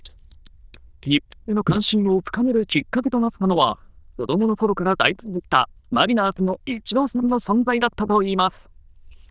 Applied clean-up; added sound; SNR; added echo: neural diffusion model UNIVERSE++.